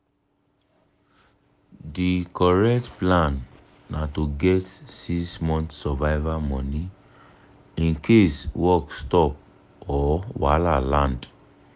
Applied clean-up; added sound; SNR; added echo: none; none; none; none.